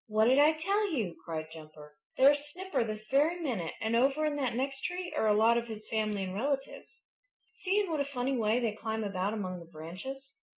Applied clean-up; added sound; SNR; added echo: none; none; none; none.